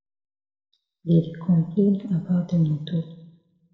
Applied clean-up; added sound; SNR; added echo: none; none; none; reverberation time 0.9 s.